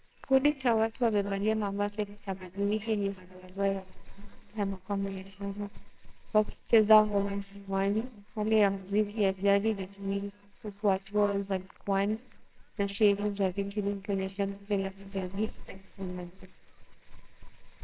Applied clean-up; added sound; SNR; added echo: neural separator model SepFormer WHAMR!.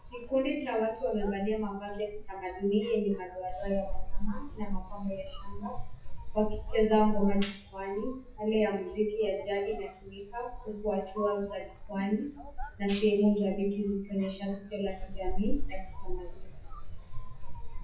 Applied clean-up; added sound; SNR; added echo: classical method WPE with log-MMSE.